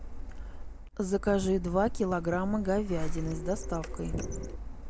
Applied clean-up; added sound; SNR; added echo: none; Printer; 5 dB; none.